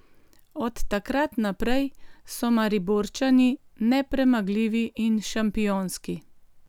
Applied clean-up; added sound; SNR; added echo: none; none; none; none.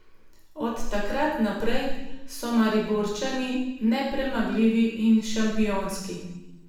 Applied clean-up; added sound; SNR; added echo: none; none; none; reverberation time 0.8 s.